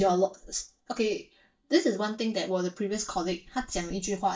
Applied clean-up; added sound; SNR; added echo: neural mask model DeepFilterNet 3.